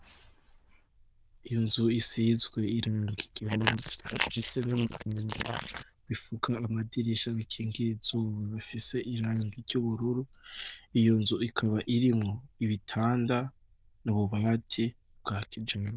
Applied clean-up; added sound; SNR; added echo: neural diffusion model UNIVERSE++.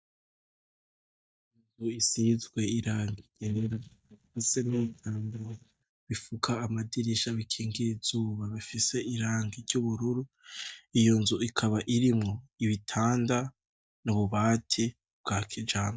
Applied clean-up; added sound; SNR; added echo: neural mask model DeepFilterNet 3.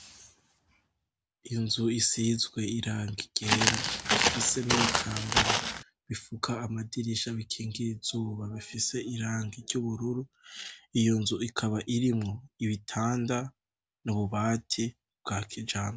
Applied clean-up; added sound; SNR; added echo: none; Walk, footsteps; -4 dB; none.